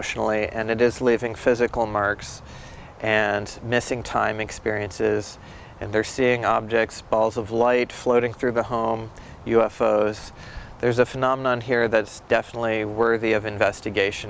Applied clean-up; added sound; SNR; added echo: none; none; none; none.